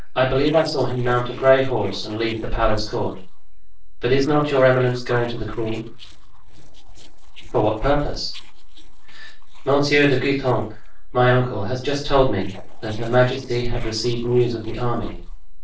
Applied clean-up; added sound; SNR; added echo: neural separator model SepFormer DNS4.